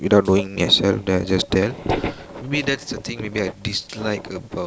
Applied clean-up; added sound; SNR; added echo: none; none; none; none.